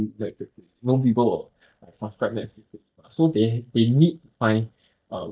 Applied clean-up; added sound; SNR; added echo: neural mask model DeepFilterNet 3.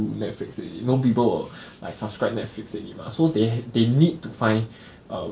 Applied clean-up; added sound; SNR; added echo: none; none; none; none.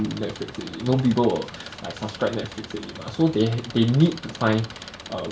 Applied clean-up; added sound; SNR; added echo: none; Engine; 16 dB; none.